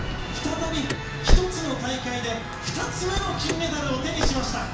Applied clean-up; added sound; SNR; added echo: none; Car; -1 dB; reverberation time 0.5 s.